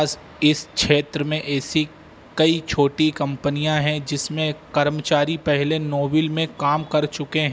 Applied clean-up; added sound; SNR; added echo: none; none; none; none.